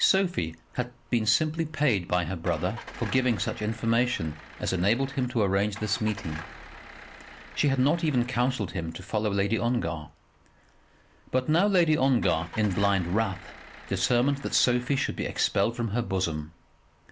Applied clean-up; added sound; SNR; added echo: none; Engine starting / Car; 16 dB; none.